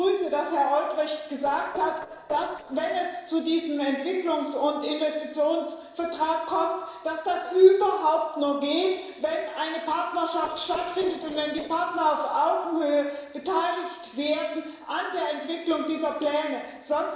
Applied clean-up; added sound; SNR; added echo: neural separator model SepFormer DNS4.